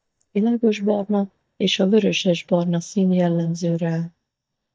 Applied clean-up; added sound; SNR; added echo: neural mask model DeepFilterNet 3.